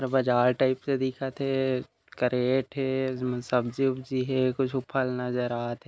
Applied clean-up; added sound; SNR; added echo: none; none; none; none.